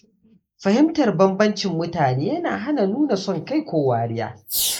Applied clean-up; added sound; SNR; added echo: neural mask model Resemble Enhance denoiser.